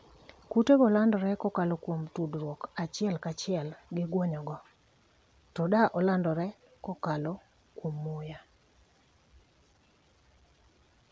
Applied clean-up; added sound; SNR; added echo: none; none; none; none.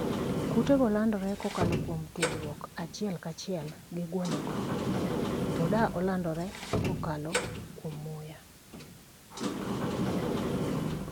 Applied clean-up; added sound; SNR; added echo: none; Sliding door; 0 dB; none.